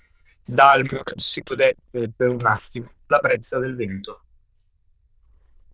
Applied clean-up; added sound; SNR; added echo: neural diffusion model UNIVERSE++.